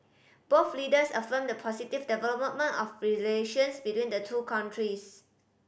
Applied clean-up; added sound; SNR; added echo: none; none; none; none.